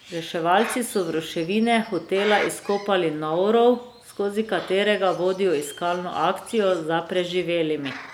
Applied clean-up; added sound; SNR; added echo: none; Bird; 17 dB; none.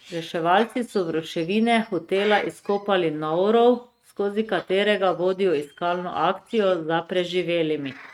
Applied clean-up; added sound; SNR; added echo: neural mask model RNNoise.